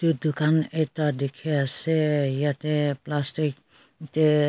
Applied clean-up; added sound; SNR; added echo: none; none; none; none.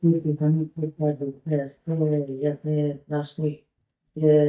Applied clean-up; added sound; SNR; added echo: neural mask model DeepFilterNet 3.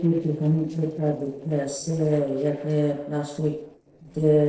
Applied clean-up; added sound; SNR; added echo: neural separator model SepFormer DNS4.